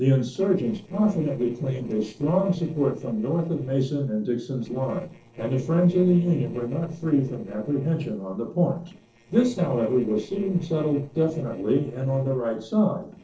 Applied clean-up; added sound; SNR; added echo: neural separator model SepFormer DNS4.